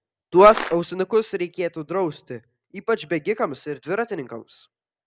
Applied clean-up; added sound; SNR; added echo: none; Crushing; 6 dB; none.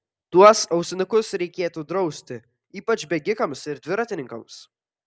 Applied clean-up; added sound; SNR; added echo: none; none; none; none.